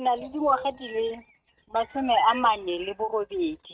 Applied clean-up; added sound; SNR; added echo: neural mask model RNNoise.